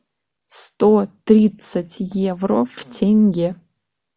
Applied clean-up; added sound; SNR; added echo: none; none; none; none.